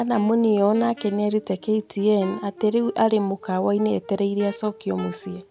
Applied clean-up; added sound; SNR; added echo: none; Wind instrument, woodwind instrument; 19 dB; none.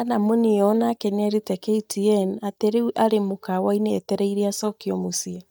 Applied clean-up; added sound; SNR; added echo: neural mask model DeepFilterNet 3.